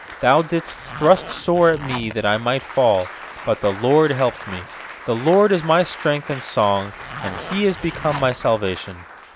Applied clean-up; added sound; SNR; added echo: none; Zipper (clothing) + Applause; 14 dB; none.